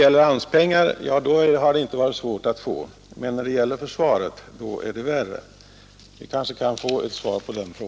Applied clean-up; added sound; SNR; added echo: none; none; none; none.